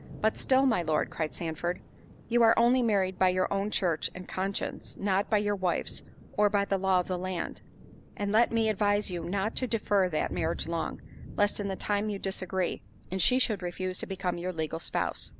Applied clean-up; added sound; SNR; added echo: none; Thunder / Rain; 18 dB; none.